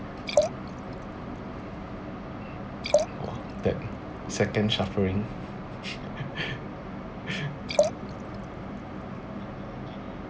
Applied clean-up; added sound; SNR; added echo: none; Liquid; -1 dB; none.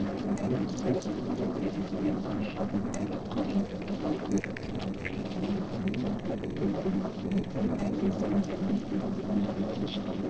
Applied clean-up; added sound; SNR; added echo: neural separator model SepFormer DNS4.